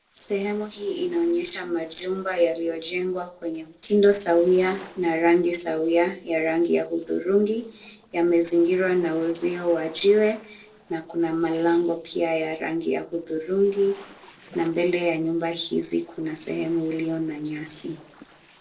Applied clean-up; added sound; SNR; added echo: neural separator model SepFormer DNS4.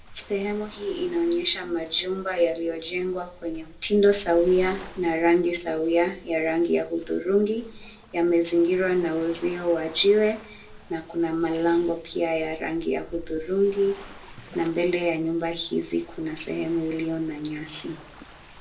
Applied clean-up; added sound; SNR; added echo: none; Waves, surf; 20 dB; reverberation time 0.2 s.